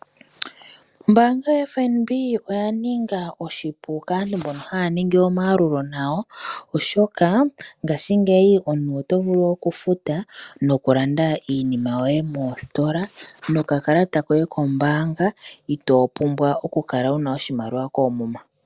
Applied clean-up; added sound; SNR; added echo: none; none; none; none.